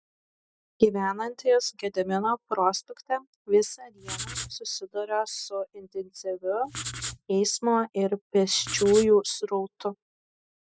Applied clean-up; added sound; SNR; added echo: classical method spectral subtraction.